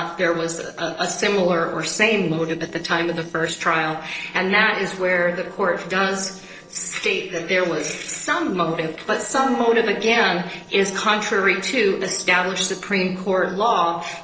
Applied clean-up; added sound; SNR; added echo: neural separator model SepFormer DNS4.